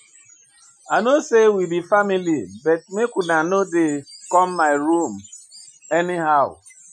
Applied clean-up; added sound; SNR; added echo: classical method Wiener filter.